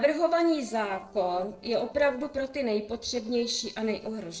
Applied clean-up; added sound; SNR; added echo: neural separator model SepFormer DNS4.